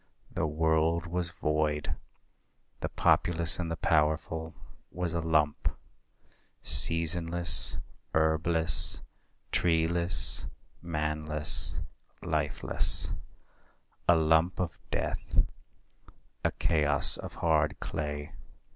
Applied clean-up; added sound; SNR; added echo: none; none; none; none.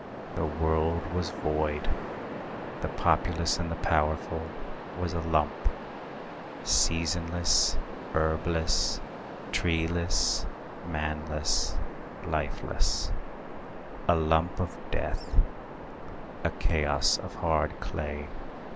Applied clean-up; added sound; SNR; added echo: none; Waves, surf; 10 dB; none.